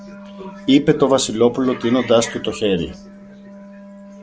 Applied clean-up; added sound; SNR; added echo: none; Wind instrument, woodwind instrument; 19 dB; none.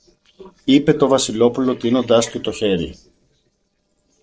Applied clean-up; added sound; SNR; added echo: neural separator model SepFormer DNS4.